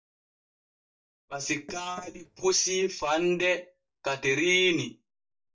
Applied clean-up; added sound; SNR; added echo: neural mask model DeepFilterNet 3.